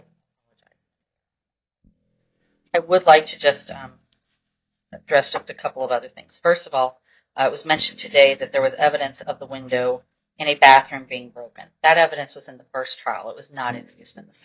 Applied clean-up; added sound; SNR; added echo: neural mask model DeepFilterNet 3.